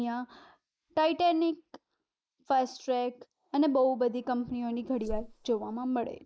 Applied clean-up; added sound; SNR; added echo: neural mask model Resemble Enhance denoiser.